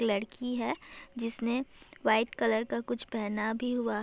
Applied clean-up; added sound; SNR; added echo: none; none; none; none.